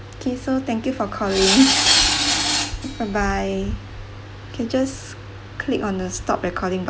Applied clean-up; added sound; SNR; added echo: none; Tools; -3 dB; none.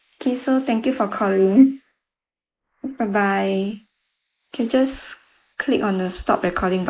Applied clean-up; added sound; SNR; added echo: neural mask model Resemble Enhance denoiser.